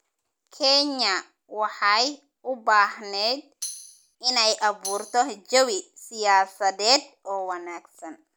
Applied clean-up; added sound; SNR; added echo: none; Tambourine; 12 dB; none.